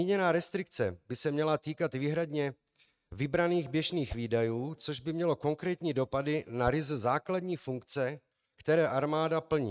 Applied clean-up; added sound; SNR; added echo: neural mask model RNNoise.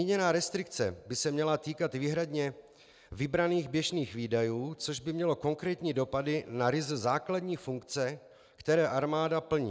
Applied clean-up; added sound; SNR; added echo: none; none; none; none.